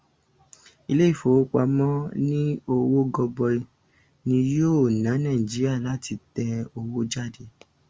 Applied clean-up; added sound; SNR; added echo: none; none; none; none.